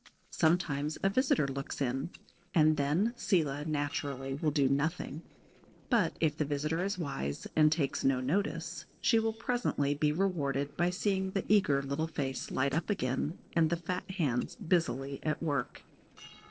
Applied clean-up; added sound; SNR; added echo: neural separator model SepFormer DNS4.